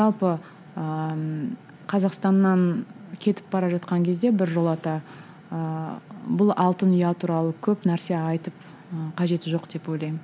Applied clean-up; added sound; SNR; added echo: none; none; none; none.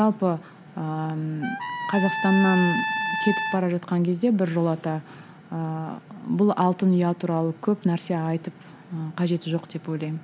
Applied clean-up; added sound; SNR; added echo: none; Trumpet; 5 dB; none.